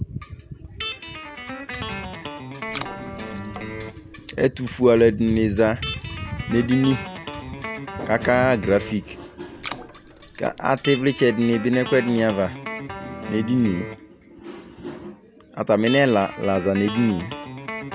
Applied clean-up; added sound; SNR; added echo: none; Guitar + Water / Splash, splatter; 11 dB; none.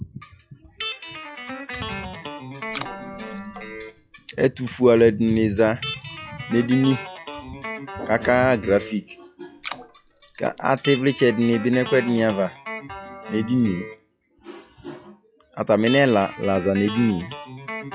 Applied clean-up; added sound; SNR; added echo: classical method log-MMSE.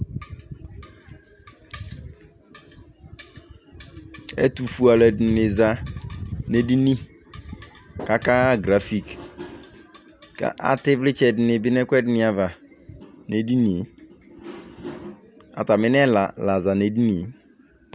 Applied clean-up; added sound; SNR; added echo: none; none; none; none.